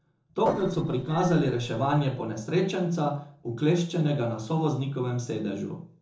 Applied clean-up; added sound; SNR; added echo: neural separator model SepFormer DNS4.